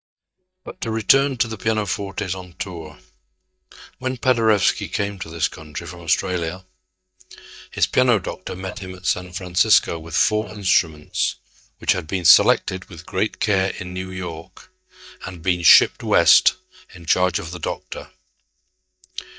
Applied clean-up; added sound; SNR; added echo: neural mask model DeepFilterNet 3.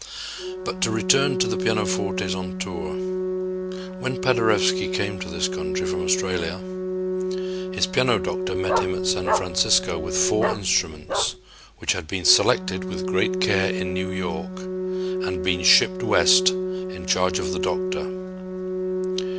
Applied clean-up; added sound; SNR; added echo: none; Organ + Bark; 1 dB; none.